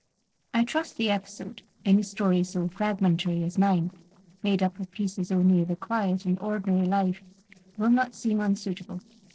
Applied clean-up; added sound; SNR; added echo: neural separator model SepFormer DNS4.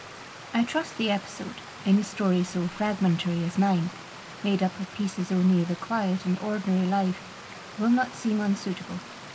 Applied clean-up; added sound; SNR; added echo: none; Stream; 16 dB; reverberation time 1.9 s.